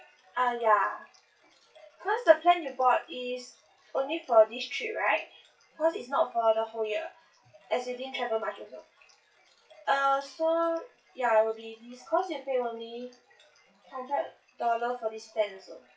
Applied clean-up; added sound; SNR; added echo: classical method WPE with log-MMSE.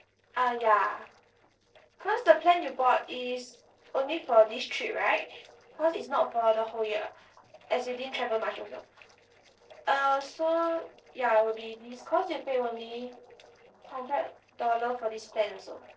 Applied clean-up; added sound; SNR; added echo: neural separator model SepFormer DNS4.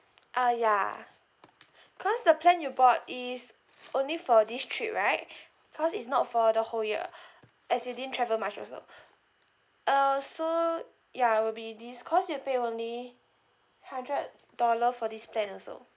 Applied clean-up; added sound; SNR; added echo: none; none; none; none.